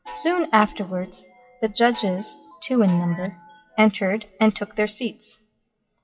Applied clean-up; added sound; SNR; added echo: classical method WPE with log-MMSE.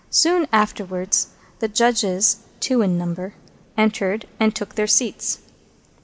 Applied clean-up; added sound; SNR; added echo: none; none; none; none.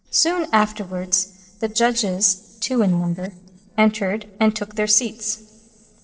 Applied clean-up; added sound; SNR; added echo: neural separator model SepFormer DNS4.